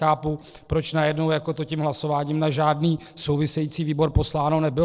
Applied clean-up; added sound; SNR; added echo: neural separator model SepFormer DNS4.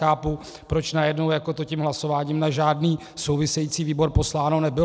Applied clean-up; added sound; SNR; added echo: none; none; none; none.